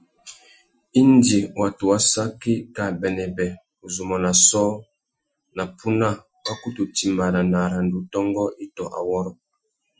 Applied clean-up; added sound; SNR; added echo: classical method Wiener filter.